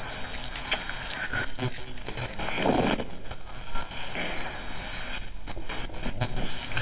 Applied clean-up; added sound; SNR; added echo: none; Chewing, mastication; 1 dB; reverberation time 0.9 s.